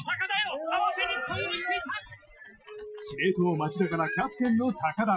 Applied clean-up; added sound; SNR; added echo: classical method Wiener filter.